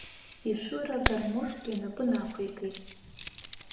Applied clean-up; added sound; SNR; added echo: none; Keys jangling; 1 dB; reverberation time 0.9 s.